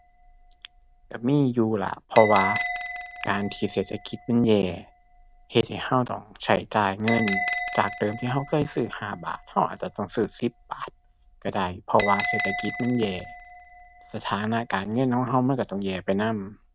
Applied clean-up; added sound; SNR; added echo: none; Bell; 10 dB; none.